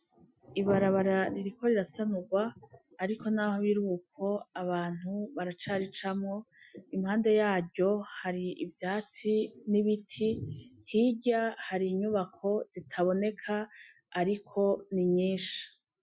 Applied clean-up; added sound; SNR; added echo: classical method Wiener filter.